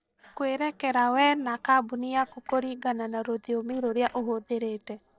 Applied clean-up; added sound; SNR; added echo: neural separator model SepFormer DNS4.